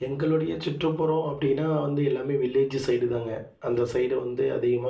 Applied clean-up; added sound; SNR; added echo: none; none; none; reverberation time 0.3 s.